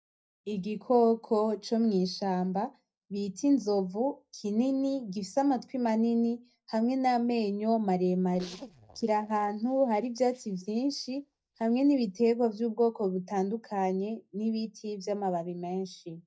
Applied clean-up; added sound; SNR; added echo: neural mask model DeepFilterNet 3.